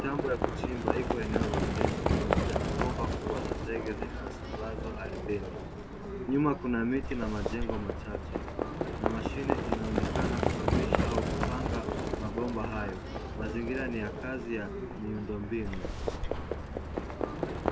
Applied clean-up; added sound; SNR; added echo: none; Livestock, farm animals, working animals; -4 dB; none.